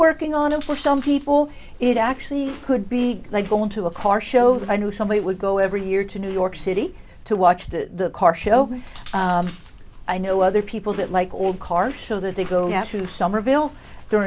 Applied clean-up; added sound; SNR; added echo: none; Chewing, mastication; 16 dB; none.